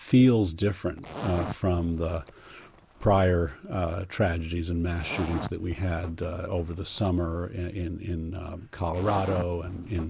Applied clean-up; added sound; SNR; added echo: none; Zipper (clothing); 15 dB; none.